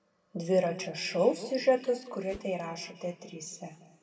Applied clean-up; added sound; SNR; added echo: none; Whoosh, swoosh, swish; 17 dB; reverberation time 1.2 s.